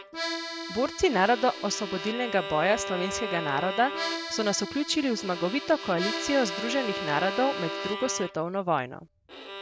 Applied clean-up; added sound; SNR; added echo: none; Bowed string instrument + Accordion; 7 dB; none.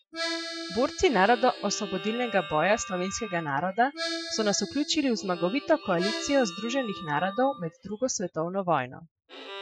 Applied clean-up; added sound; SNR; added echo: classical method Wiener filter.